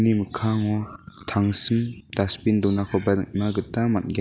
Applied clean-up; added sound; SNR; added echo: none; none; none; none.